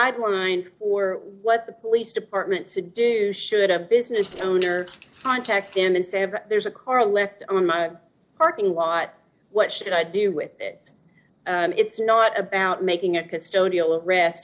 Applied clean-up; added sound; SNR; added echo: neural separator model SepFormer DNS4.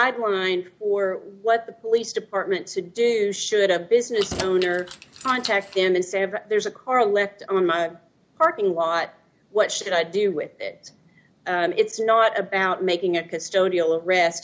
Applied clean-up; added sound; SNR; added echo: none; Keys jangling; 12 dB; none.